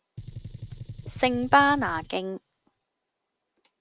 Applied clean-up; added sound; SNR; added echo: none; Gunshot, gunfire; 13 dB; none.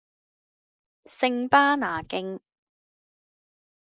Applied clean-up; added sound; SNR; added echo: neural mask model Resemble Enhance denoiser.